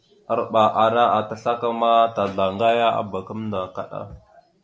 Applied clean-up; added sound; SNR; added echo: none; none; none; none.